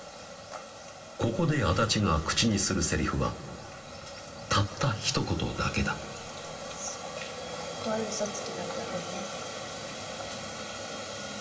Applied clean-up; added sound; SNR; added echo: none; none; none; reverberation time 1.7 s.